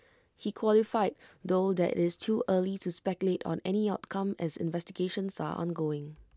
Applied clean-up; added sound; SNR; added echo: none; none; none; none.